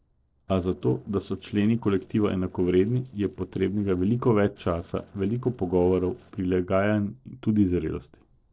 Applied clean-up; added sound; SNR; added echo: neural separator model SepFormer DNS4.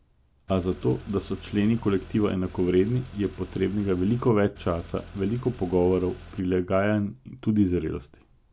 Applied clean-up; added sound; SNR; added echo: none; Car; 18 dB; none.